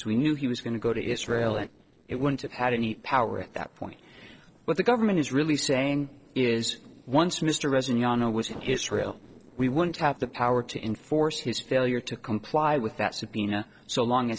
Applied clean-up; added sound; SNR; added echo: neural separator model SepFormer DNS4.